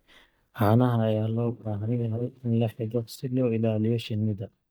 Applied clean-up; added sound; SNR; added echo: neural mask model DeepFilterNet 3.